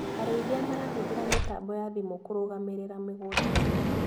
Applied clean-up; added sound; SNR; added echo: none; Sliding door; -3 dB; none.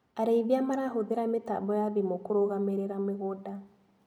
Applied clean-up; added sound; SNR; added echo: none; none; none; none.